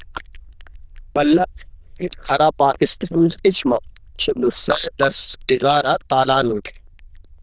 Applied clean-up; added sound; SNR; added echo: neural diffusion model UNIVERSE++.